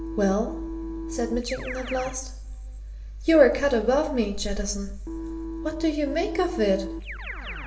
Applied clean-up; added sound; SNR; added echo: none; Keyboard (musical); 12 dB; reverberation time 1.3 s.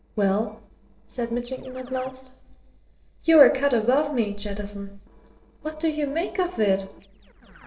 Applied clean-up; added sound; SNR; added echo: neural separator model SepFormer DNS4.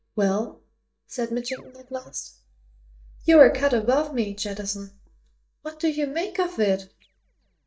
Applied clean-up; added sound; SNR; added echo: neural mask model DeepFilterNet 3.